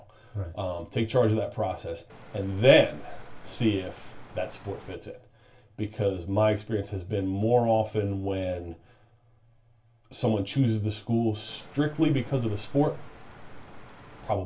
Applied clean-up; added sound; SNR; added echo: none; Cricket; 7 dB; reverberation time 0.2 s.